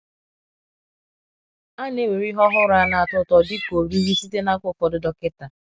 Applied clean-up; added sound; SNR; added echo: none; Bird; 6 dB; none.